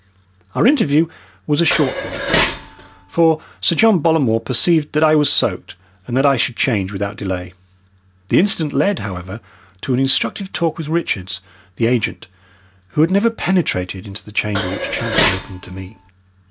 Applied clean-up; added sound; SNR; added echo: none; Dishes, pots, and pans; 3 dB; none.